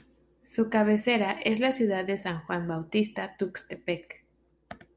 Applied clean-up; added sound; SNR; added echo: none; none; none; none.